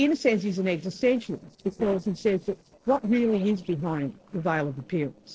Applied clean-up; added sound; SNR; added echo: neural separator model SepFormer DNS4.